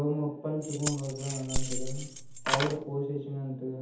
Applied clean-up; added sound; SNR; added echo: none; Keys jangling; -1 dB; reverberation time 0.8 s.